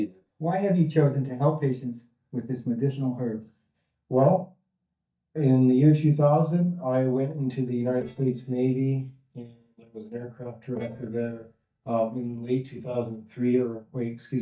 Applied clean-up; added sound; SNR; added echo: neural mask model DeepFilterNet 3.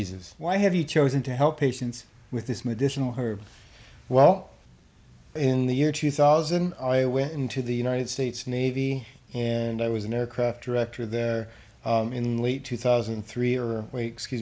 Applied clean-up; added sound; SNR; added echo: none; none; none; none.